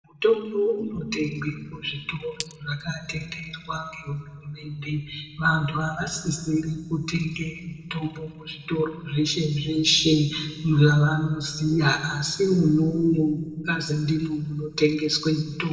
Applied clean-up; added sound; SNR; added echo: neural separator model SepFormer DNS4.